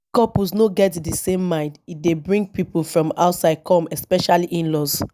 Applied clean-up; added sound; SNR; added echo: none; none; none; none.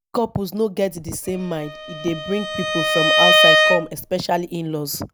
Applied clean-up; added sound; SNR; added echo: none; Bowed string instrument; -4 dB; none.